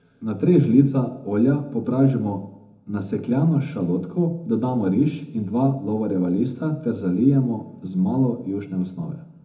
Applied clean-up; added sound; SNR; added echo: none; none; none; reverberation time 0.3 s.